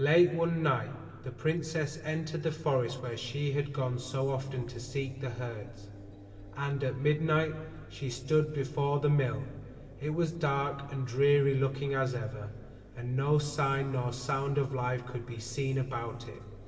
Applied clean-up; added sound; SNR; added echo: none; Engine; 17 dB; reverberation time 1.9 s.